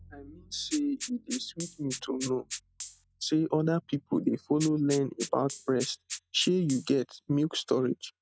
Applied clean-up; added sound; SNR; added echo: classical method log-MMSE.